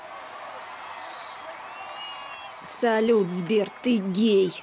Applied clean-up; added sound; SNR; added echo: none; Cheering; 14 dB; none.